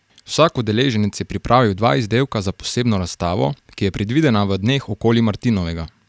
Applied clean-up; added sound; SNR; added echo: none; none; none; none.